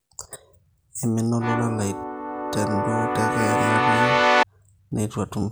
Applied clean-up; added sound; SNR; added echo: none; Keyboard (musical); -5 dB; none.